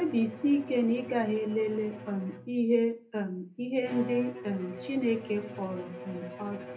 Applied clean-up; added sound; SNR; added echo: none; Bowed string instrument; 13 dB; reverberation time 0.3 s.